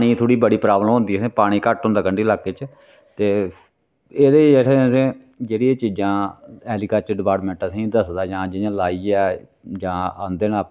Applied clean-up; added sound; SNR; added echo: none; none; none; none.